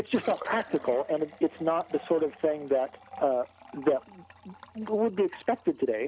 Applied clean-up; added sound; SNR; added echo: none; Liquid; 19 dB; none.